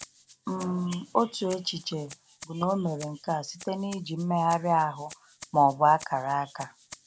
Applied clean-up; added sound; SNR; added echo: none; Rattle (instrument); 13 dB; none.